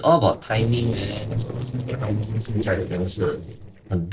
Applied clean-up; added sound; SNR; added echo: neural separator model SepFormer DNS4.